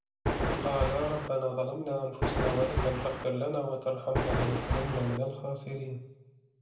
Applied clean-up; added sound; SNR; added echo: none; Thunder; -2 dB; reverberation time 0.7 s.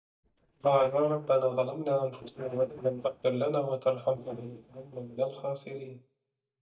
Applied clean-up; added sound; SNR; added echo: neural mask model DeepFilterNet 3.